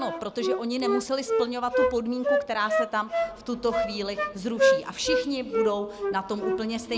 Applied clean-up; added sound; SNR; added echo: none; Wind instrument, woodwind instrument; -2 dB; none.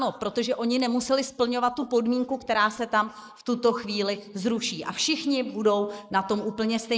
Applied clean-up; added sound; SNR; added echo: neural mask model Resemble Enhance denoiser.